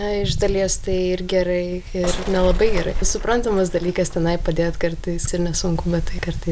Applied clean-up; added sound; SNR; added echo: none; Bus / Engine; 4 dB; none.